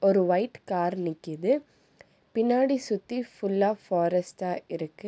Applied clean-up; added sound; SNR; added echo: none; none; none; none.